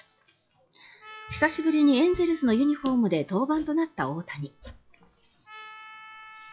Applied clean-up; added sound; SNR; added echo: classical method log-MMSE.